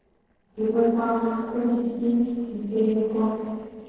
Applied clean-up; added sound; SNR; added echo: neural separator model SepFormer DNS4.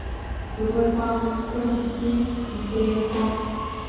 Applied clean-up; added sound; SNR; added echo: none; Subway, metro, underground; 6 dB; reverberation time 2.0 s.